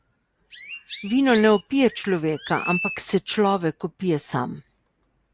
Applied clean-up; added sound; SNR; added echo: none; Chirp, tweet; 11 dB; none.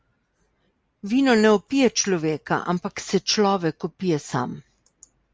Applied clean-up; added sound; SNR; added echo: none; none; none; none.